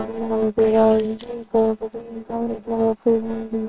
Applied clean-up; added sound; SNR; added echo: neural separator model SepFormer WHAMR!.